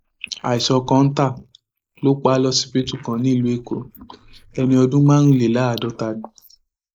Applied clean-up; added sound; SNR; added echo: neural mask model Resemble Enhance denoiser.